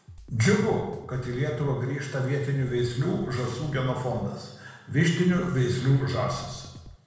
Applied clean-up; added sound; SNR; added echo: none; Drum kit; 19 dB; reverberation time 1.0 s.